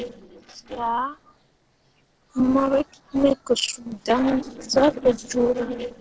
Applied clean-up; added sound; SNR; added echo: neural separator model SepFormer DNS4.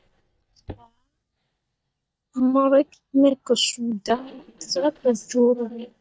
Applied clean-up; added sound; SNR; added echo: neural mask model DeepFilterNet 3.